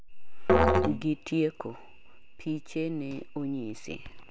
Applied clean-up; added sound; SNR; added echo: none; Musical instrument; -3 dB; none.